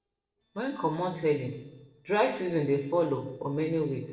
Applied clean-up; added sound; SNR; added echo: neural separator model SepFormer DNS4.